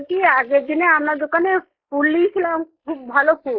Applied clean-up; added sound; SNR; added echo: neural mask model Resemble Enhance denoiser.